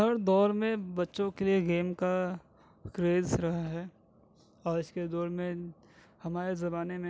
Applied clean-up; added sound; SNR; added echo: none; none; none; none.